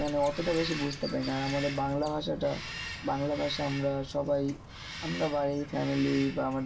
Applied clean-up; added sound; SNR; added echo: none; Bird vocalization, bird call, bird song; 10 dB; reverberation time 0.2 s.